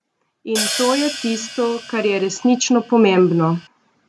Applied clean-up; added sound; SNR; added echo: none; Hi-hat; 10 dB; none.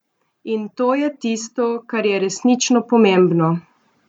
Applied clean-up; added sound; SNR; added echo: none; none; none; none.